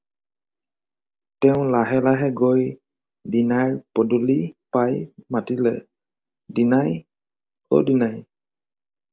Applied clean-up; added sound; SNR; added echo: none; none; none; none.